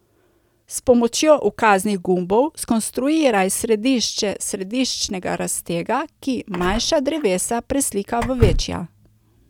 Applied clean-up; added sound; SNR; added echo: none; Door / Car; 6 dB; none.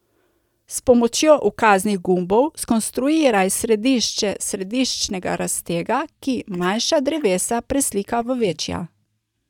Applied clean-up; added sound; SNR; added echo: neural mask model DeepFilterNet 3.